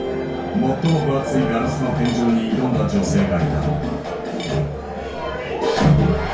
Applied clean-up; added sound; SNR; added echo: none; Cutlery, silverware / Dishes, pots, and pans; 20 dB; reverberation time 0.2 s.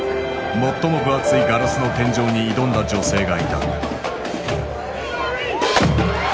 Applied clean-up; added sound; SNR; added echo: none; none; none; none.